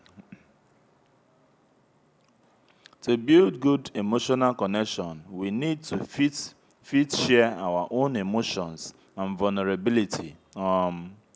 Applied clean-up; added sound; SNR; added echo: none; none; none; none.